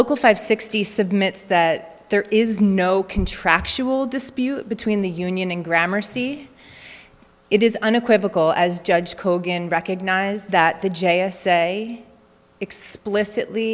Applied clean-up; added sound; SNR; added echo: none; none; none; none.